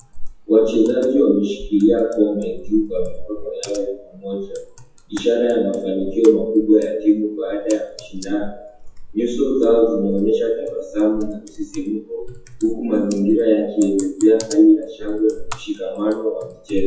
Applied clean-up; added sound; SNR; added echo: classical method WPE with log-MMSE.